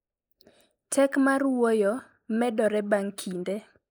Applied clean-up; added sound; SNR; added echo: neural mask model Resemble Enhance denoiser.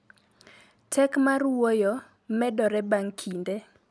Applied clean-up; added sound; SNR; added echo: none; none; none; none.